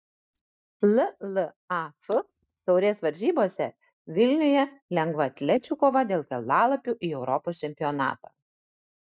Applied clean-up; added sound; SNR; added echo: neural mask model DeepFilterNet 3.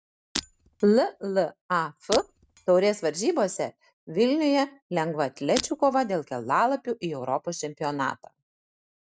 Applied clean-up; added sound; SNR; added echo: none; Shatter; 12 dB; none.